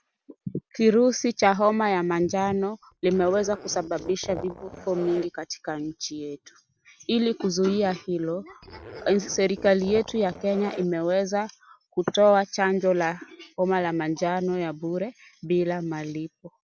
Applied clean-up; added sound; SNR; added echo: none; Zipper (clothing); 16 dB; none.